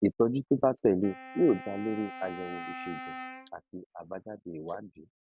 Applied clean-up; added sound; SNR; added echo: none; Wind instrument, woodwind instrument; 13 dB; none.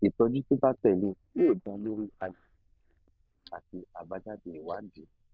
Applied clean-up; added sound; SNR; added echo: neural diffusion model UNIVERSE++.